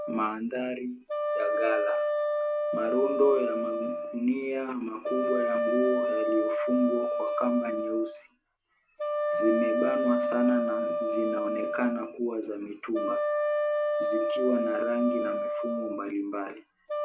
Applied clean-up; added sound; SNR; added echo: none; Wind instrument, woodwind instrument; -1 dB; none.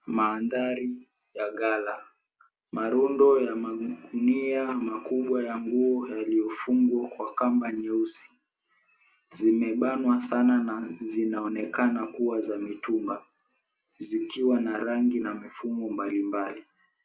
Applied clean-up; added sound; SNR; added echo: none; none; none; none.